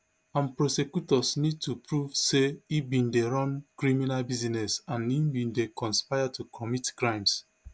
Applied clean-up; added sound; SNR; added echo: none; none; none; none.